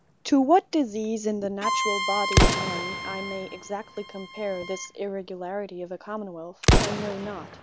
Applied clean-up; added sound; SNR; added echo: none; Explosion + Bowed string instrument; -1 dB; none.